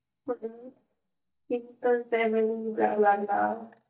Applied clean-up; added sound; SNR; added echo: neural mask model DeepFilterNet 3.